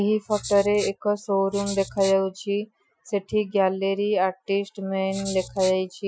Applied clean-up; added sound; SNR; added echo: classical method Wiener filter.